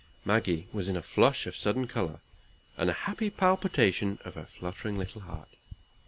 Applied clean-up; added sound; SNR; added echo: none; none; none; none.